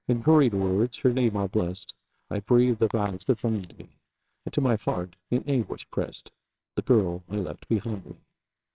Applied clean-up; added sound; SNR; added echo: neural separator model SepFormer WHAMR!.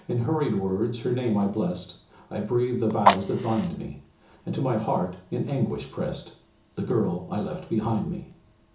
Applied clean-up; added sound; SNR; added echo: none; Fire; 7 dB; reverberation time 0.7 s.